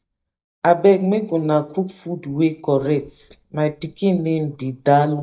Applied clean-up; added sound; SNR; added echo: neural mask model DeepFilterNet 3.